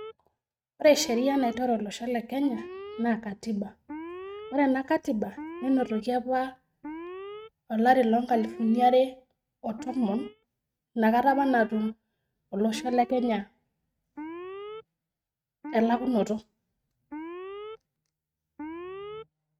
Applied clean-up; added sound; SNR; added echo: neural mask model RNNoise.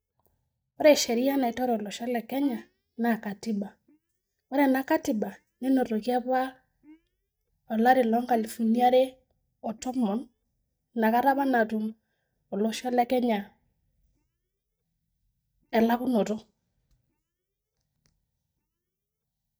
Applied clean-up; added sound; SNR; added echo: neural mask model DeepFilterNet 3.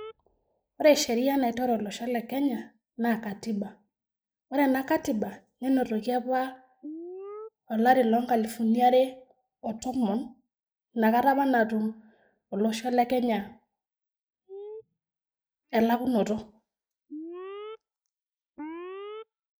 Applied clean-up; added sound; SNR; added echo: neural mask model Resemble Enhance denoiser.